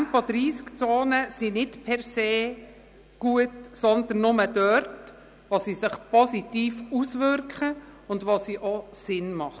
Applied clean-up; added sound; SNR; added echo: none; none; none; none.